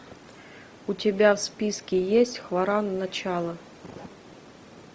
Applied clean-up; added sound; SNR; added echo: none; none; none; none.